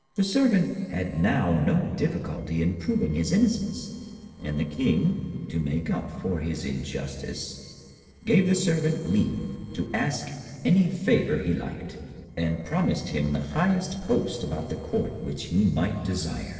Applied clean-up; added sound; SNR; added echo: neural separator model SepFormer DNS4.